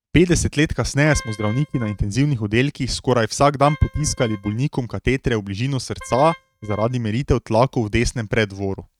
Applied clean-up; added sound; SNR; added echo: neural mask model RNNoise.